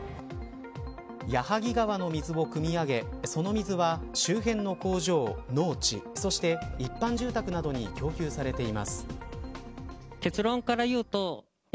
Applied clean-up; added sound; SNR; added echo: none; none; none; none.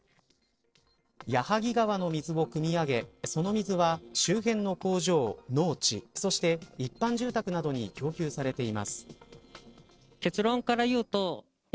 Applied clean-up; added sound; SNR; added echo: neural separator model SepFormer DNS4.